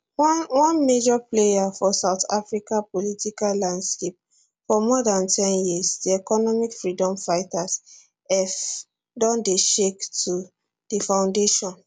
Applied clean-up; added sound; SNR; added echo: none; none; none; none.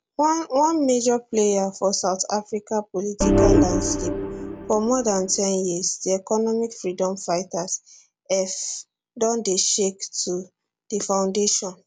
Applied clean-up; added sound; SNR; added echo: none; Organ; -2 dB; none.